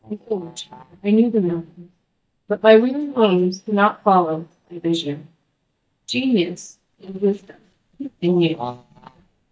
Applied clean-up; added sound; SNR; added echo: neural mask model DeepFilterNet 3.